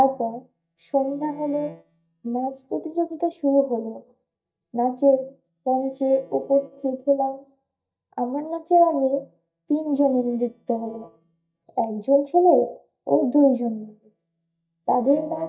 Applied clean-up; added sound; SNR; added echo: neural mask model DeepFilterNet 3.